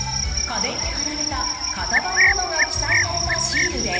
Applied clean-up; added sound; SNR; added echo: none; Cricket; -4 dB; reverberation time 2.5 s.